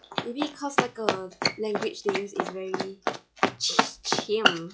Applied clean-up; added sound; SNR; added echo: classical method log-MMSE.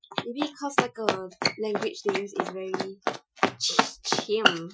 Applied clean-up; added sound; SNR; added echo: classical method Wiener filter.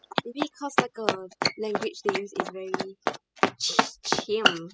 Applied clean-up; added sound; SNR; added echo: classical method spectral subtraction.